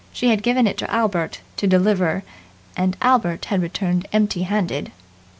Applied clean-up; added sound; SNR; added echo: none; none; none; none.